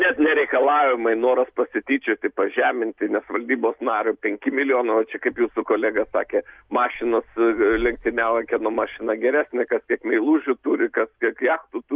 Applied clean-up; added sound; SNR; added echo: none; none; none; none.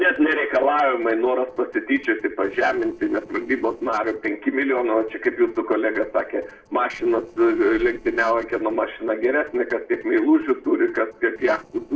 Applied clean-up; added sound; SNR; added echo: neural separator model SepFormer DNS4.